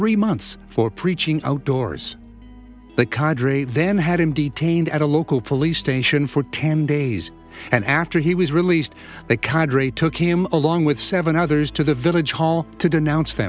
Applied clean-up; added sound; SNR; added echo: none; none; none; none.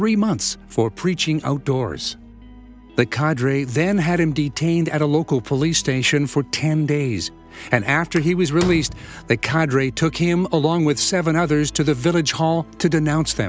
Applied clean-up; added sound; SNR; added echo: none; Slam; 14 dB; none.